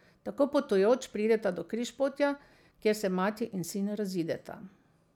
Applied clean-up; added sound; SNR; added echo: none; none; none; none.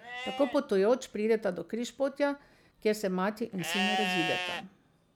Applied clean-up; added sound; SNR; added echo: none; Livestock, farm animals, working animals; 7 dB; none.